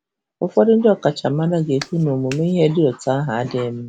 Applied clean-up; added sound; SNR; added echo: none; Clapping; 17 dB; none.